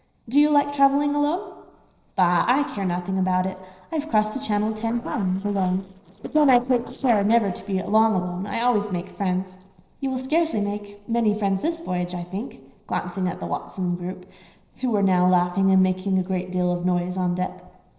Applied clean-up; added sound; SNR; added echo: neural separator model SepFormer DNS4.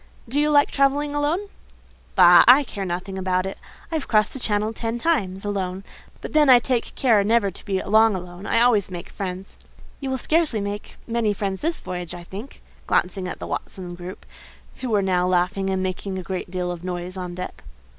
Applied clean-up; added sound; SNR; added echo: none; none; none; none.